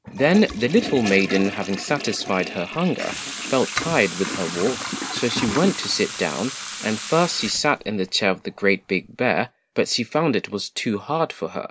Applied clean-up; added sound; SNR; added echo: none; Toilet flush / Water tap, faucet; 10 dB; none.